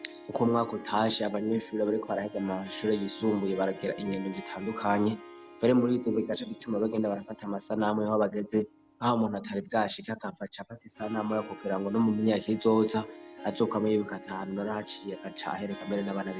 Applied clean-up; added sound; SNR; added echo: none; Harp; 17 dB; none.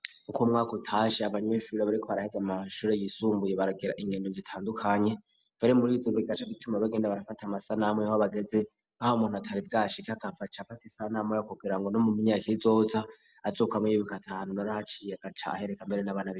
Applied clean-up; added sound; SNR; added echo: none; none; none; none.